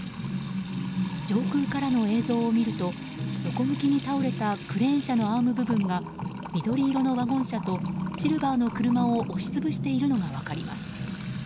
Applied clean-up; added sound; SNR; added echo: none; Trickle, dribble / Water tap, faucet / Music; 5 dB; none.